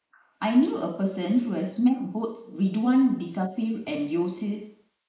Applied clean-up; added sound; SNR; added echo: neural mask model Resemble Enhance denoiser.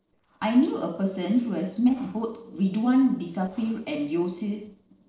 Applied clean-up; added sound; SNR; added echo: neural separator model SepFormer DNS4.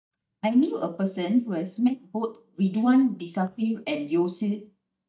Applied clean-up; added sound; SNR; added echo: neural mask model DeepFilterNet 3.